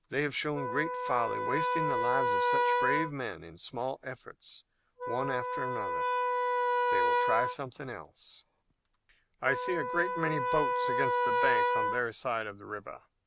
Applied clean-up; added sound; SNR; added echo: none; Wind instrument, woodwind instrument; -3 dB; none.